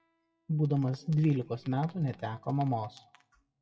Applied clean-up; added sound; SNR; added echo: classical method WPE with log-MMSE.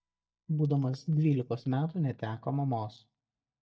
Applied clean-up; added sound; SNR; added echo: neural mask model DeepFilterNet 3.